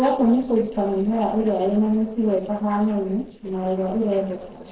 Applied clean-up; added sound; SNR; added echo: neural separator model SepFormer DNS4.